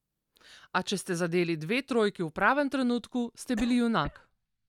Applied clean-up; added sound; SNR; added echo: neural mask model DeepFilterNet 3.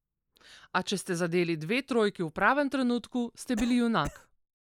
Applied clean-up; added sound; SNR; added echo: neural mask model Resemble Enhance denoiser.